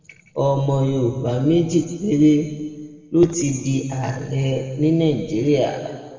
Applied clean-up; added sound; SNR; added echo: none; none; none; reverberation time 1.6 s.